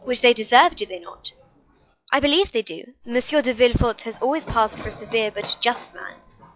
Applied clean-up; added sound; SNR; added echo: classical method log-MMSE.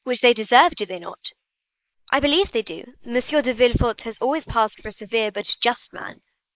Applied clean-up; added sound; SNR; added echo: neural mask model Resemble Enhance denoiser.